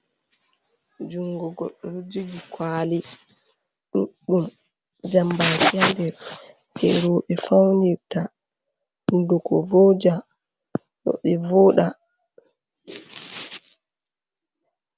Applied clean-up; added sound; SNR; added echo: none; none; none; none.